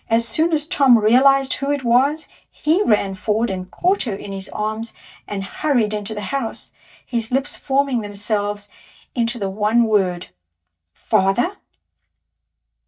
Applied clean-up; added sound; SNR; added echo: neural mask model DeepFilterNet 3.